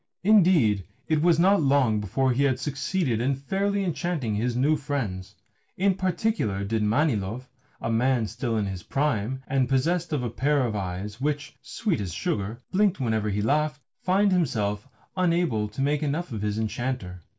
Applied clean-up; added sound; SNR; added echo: none; none; none; none.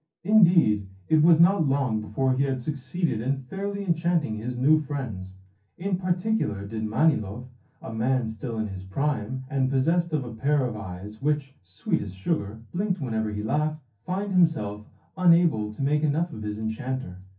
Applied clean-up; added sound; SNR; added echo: none; none; none; reverberation time 0.3 s.